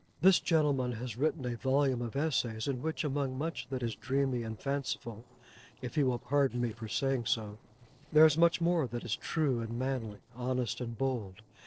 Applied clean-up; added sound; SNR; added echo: neural separator model SepFormer DNS4.